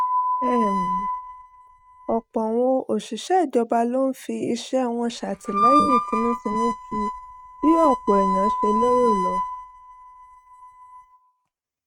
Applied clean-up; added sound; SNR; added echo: neural mask model RNNoise.